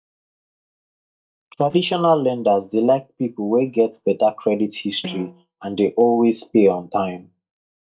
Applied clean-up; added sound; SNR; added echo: neural mask model DeepFilterNet 3.